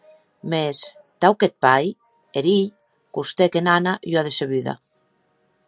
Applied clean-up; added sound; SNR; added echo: none; none; none; none.